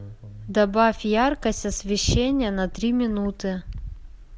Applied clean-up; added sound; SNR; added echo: none; Bird; 15 dB; none.